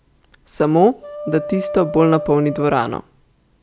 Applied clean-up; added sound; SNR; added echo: none; Wind instrument, woodwind instrument; 11 dB; none.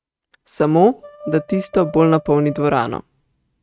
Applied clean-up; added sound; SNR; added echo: neural mask model RNNoise.